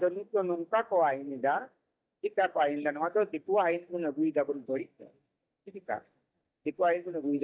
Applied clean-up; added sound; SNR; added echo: neural mask model DeepFilterNet 3.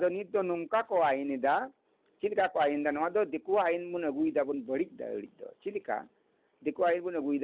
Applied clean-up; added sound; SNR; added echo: none; none; none; none.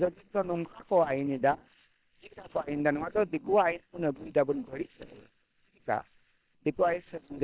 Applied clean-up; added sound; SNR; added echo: neural separator model SepFormer WHAM!.